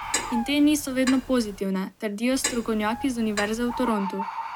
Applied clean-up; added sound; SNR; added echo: none; Bird + Clock; 9 dB; none.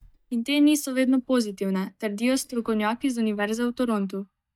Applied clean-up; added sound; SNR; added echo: neural mask model DeepFilterNet 3.